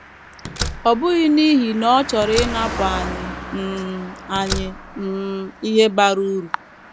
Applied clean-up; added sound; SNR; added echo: none; Slam + Car passing by; 10 dB; none.